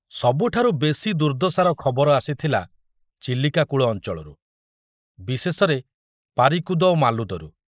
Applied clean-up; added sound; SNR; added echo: neural mask model Resemble Enhance denoiser.